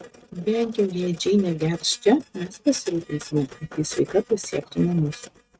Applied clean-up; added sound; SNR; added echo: neural mask model RNNoise.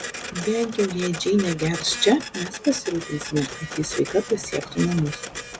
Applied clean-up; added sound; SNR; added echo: none; Printer; 10 dB; none.